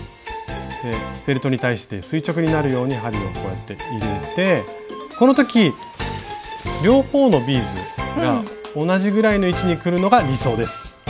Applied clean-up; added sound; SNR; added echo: none; Telephone; 16 dB; none.